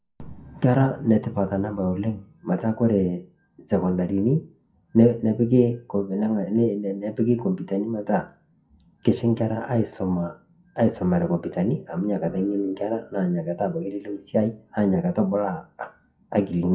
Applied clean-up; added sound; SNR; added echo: classical method WPE with log-MMSE.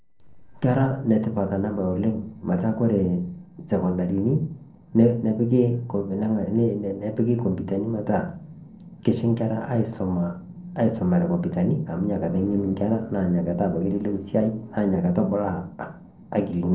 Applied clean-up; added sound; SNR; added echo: neural separator model SepFormer DNS4.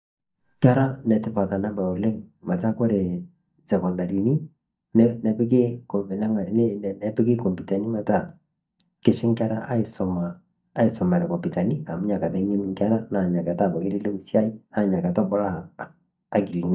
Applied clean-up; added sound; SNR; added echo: neural mask model DeepFilterNet 3.